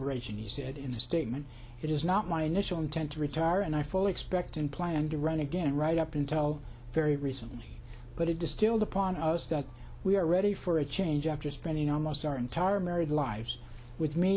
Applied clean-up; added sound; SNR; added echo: none; none; none; none.